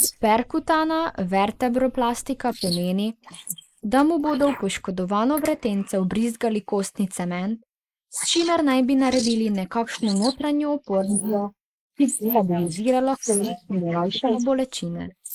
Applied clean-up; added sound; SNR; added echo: neural mask model Resemble Enhance denoiser.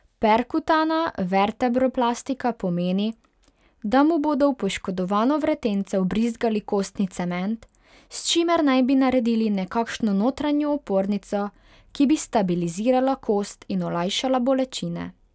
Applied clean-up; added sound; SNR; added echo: none; none; none; none.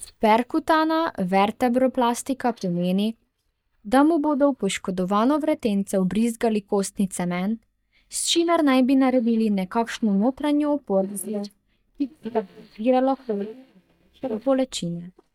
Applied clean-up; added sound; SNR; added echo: neural mask model DeepFilterNet 3.